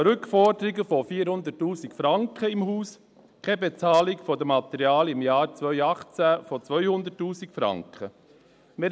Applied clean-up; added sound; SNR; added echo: none; none; none; none.